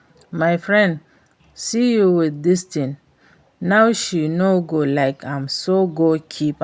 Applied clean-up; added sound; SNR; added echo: none; none; none; none.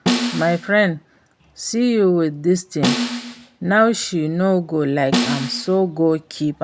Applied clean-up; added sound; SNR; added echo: none; Snare drum; 4 dB; none.